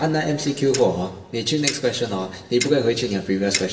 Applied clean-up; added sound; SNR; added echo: none; Clock; 11 dB; reverberation time 0.9 s.